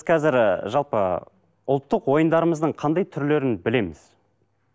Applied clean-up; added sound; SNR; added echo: none; none; none; none.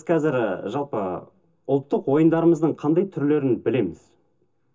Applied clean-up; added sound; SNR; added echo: none; none; none; reverberation time 0.2 s.